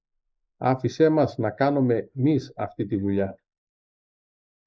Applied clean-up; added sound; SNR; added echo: neural mask model Resemble Enhance denoiser.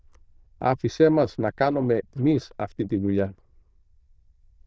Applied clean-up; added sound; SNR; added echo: neural diffusion model UNIVERSE++.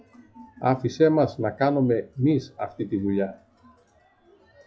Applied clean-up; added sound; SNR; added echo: classical method log-MMSE.